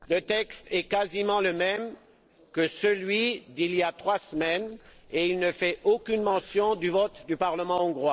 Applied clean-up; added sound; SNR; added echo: neural separator model SepFormer DNS4.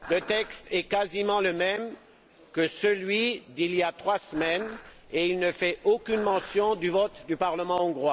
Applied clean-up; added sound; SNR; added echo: none; Dishes, pots, and pans; 18 dB; none.